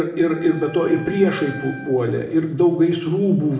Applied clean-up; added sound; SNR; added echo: none; Wind instrument, woodwind instrument; 18 dB; reverberation time 1.0 s.